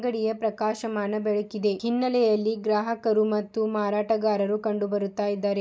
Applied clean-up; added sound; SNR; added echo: none; none; none; none.